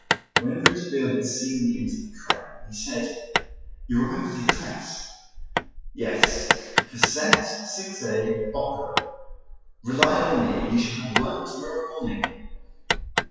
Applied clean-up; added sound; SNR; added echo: classical method WPE with log-MMSE.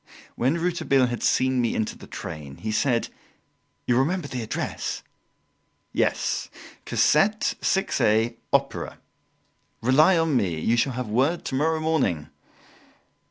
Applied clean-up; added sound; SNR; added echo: none; none; none; none.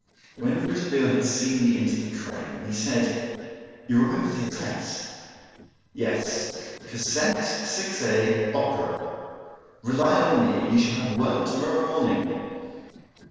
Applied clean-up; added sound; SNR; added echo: neural separator model SepFormer DNS4.